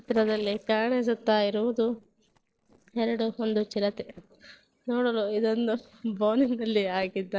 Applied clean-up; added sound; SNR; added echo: neural separator model SepFormer DNS4.